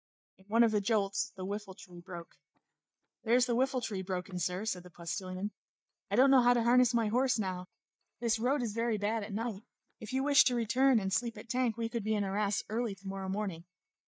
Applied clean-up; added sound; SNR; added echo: neural mask model DeepFilterNet 3.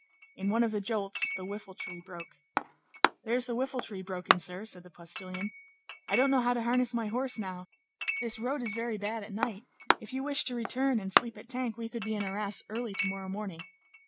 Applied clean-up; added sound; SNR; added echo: none; Chink, clink; 3 dB; none.